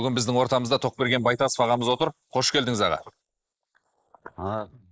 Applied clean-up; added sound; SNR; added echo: neural mask model Resemble Enhance denoiser.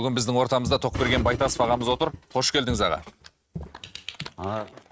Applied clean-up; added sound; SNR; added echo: neural mask model RNNoise.